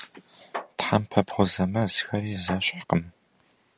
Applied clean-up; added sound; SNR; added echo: none; none; none; none.